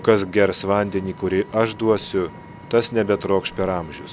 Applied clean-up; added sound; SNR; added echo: none; Vehicle; 18 dB; none.